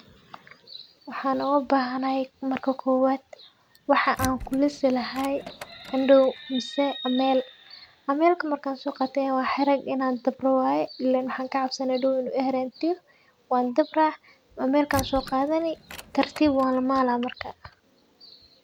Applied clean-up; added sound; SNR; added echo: none; Door; 16 dB; none.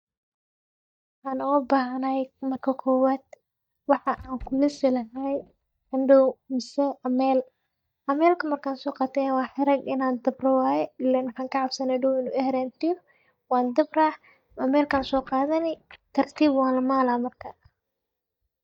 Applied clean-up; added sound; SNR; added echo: neural mask model DeepFilterNet 3.